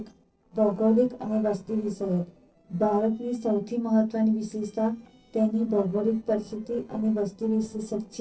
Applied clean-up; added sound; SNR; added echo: neural separator model SepFormer DNS4.